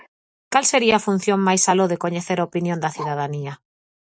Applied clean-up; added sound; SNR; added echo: neural mask model RNNoise.